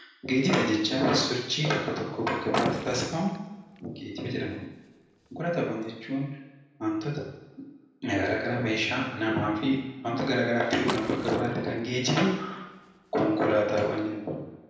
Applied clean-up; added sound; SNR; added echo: none; Liquid; 12 dB; reverberation time 0.9 s.